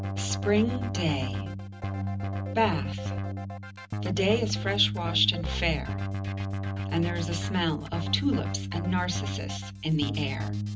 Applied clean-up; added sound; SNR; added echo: none; Keyboard (musical); 1 dB; reverberation time 0.4 s.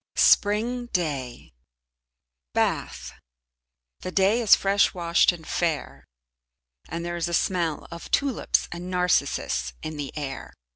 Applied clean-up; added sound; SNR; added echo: none; none; none; none.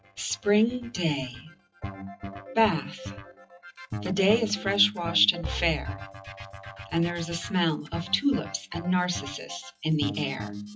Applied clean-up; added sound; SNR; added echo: classical method WPE with log-MMSE.